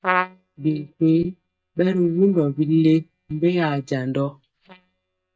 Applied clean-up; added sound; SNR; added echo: neural mask model DeepFilterNet 3.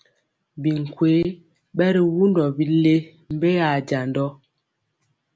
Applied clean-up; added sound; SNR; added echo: none; none; none; none.